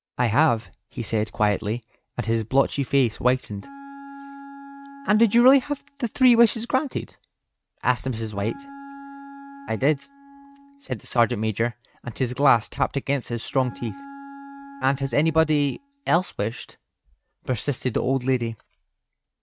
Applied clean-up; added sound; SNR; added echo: neural mask model RNNoise.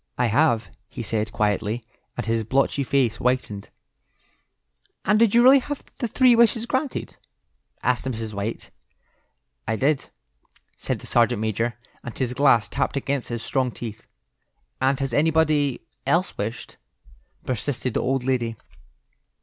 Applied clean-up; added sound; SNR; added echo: none; none; none; none.